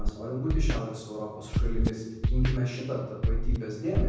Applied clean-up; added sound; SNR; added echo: none; Scratching (performance technique); -4 dB; reverberation time 1.1 s.